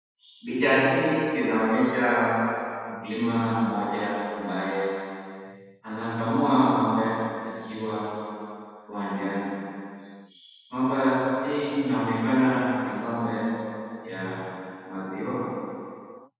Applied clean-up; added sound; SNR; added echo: none; none; none; reverberation time 2.1 s.